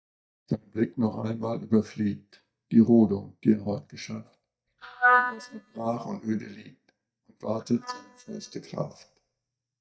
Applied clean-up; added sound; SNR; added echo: neural mask model DeepFilterNet 3.